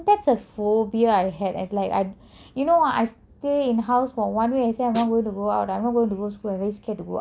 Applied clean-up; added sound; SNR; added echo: none; Snare drum; 19 dB; none.